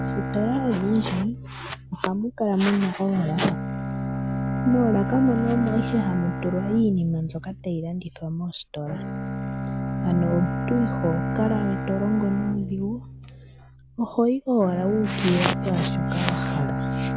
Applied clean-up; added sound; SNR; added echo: none; Bowed string instrument; 4 dB; none.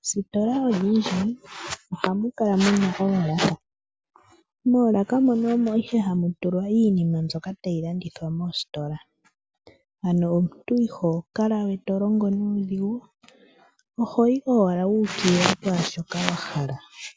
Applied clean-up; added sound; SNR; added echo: none; none; none; none.